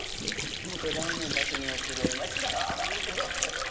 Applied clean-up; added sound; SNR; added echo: none; Sink (filling or washing) / Water; -4 dB; reverberation time 1.8 s.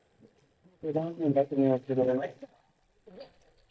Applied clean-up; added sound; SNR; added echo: neural mask model DeepFilterNet 3.